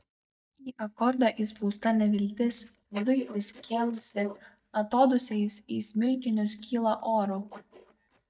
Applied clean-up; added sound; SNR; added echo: neural mask model DeepFilterNet 3.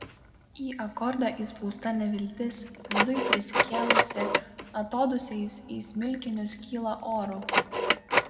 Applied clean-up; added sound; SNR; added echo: none; Telephone; -1 dB; reverberation time 1.8 s.